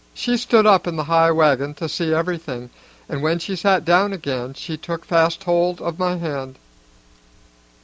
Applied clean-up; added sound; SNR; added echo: none; none; none; none.